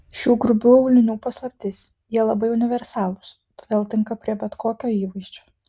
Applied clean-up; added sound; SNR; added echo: none; none; none; none.